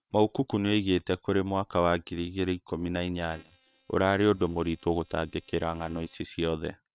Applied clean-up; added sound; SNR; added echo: neural separator model SepFormer WHAM!.